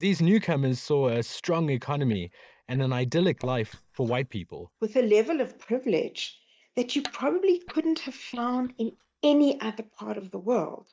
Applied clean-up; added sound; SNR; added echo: neural mask model DeepFilterNet 3.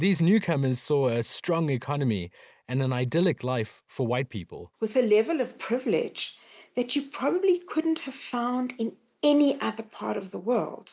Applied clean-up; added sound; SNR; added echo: none; none; none; none.